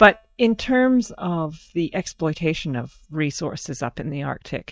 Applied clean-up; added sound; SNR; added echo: neural mask model DeepFilterNet 3.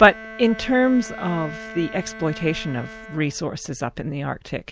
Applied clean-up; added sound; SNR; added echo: none; Bowed string instrument; 16 dB; none.